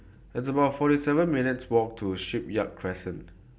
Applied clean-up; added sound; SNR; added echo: none; none; none; none.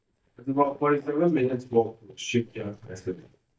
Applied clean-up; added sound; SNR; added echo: neural mask model DeepFilterNet 3.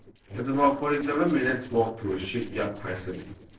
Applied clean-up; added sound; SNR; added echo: neural separator model SepFormer DNS4.